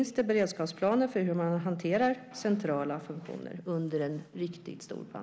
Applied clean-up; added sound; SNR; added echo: none; none; none; none.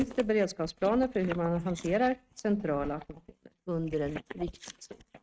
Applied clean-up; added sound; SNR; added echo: neural mask model RNNoise.